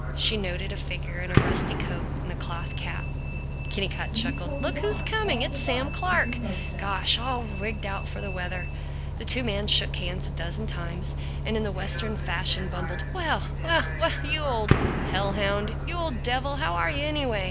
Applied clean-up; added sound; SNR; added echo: none; Gunshot, gunfire + Bus; 0 dB; none.